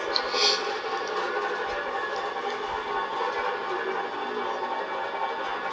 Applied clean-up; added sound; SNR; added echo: none; none; none; none.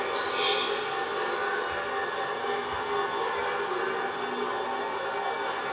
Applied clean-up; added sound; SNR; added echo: none; none; none; reverberation time 1.1 s.